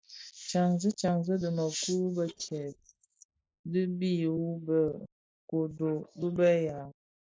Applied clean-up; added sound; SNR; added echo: neural mask model Resemble Enhance denoiser.